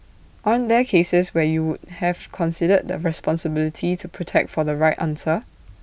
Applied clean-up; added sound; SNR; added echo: none; none; none; none.